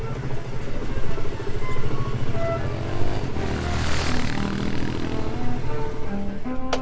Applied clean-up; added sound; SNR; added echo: none; Engine + Motorcycle / Engine; 7 dB; none.